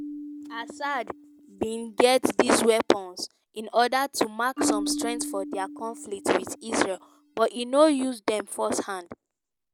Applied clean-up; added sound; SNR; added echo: none; Marimba, xylophone; 12 dB; none.